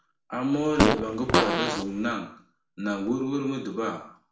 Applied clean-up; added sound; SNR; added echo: none; Fart; -3 dB; reverberation time 0.5 s.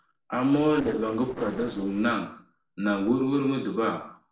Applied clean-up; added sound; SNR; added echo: neural separator model SepFormer DNS4.